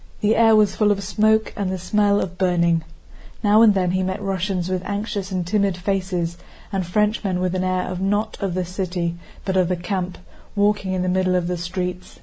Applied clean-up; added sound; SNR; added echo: none; none; none; none.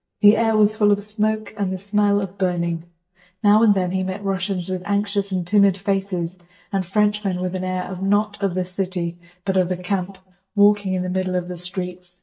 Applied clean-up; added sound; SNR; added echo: neural mask model DeepFilterNet 3.